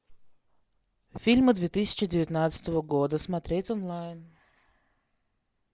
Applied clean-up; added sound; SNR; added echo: none; none; none; none.